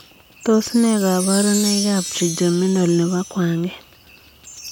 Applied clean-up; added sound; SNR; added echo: none; Wind chime; 11 dB; none.